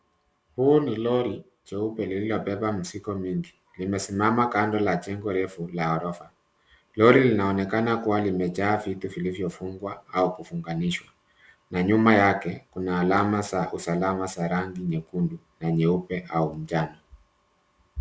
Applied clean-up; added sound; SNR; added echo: none; none; none; none.